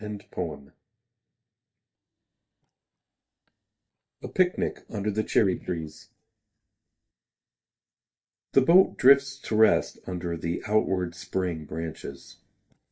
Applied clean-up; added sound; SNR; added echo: neural mask model DeepFilterNet 3.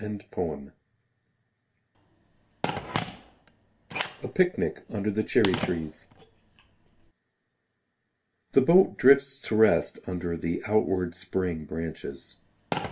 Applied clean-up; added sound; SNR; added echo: none; Telephone; 12 dB; reverberation time 0.2 s.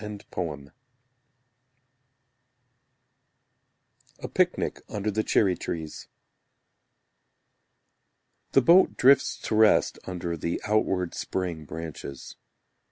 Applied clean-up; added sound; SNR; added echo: none; none; none; none.